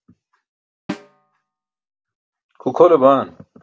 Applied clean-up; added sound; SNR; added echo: none; Snare drum; 16 dB; none.